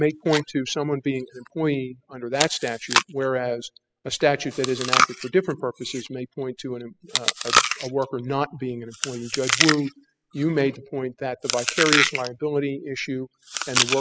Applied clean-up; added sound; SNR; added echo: classical method spectral subtraction.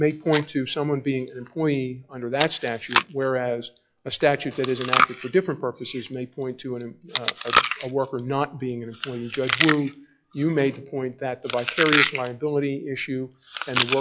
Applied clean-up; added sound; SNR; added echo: classical method log-MMSE.